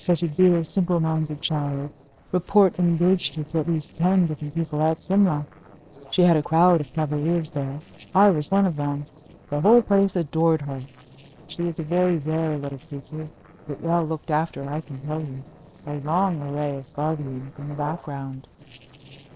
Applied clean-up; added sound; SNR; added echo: neural separator model SepFormer DNS4.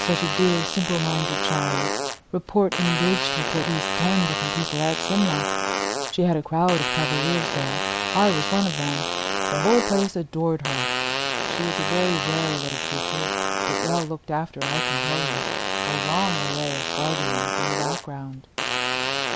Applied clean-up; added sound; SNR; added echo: none; Fart; 0 dB; none.